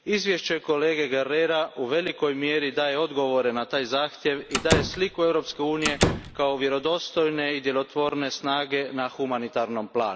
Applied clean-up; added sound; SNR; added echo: none; Slam; 3 dB; none.